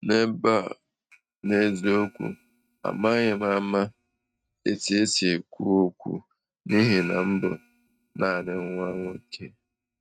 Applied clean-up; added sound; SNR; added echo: neural mask model RNNoise.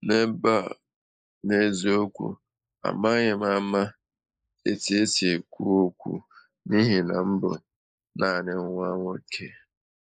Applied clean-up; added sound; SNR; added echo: neural mask model Resemble Enhance denoiser.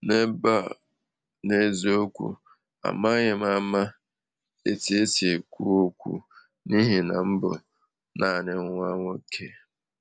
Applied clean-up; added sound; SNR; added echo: none; none; none; none.